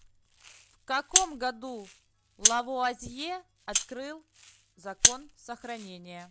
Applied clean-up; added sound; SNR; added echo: none; Rattle (instrument); -4 dB; none.